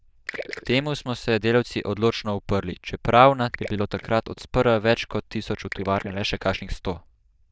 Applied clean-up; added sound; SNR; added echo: neural diffusion model UNIVERSE++.